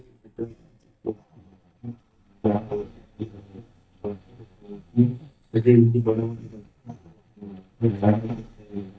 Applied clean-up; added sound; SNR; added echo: neural mask model DeepFilterNet 3.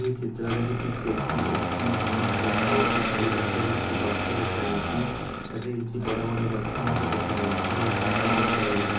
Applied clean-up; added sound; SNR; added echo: none; Engine starting; -3 dB; reverberation time 0.8 s.